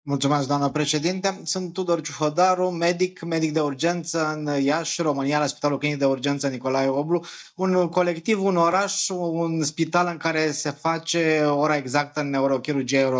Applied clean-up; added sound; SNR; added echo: neural mask model DeepFilterNet 3.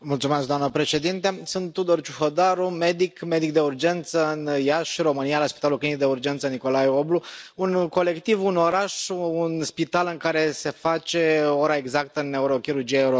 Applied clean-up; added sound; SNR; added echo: none; none; none; none.